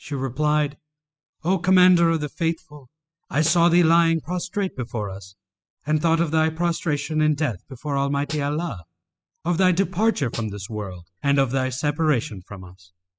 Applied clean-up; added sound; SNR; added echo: classical method spectral subtraction.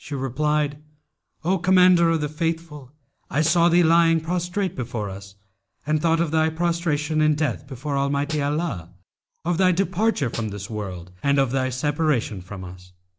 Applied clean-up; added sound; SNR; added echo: none; Snare drum; 17 dB; none.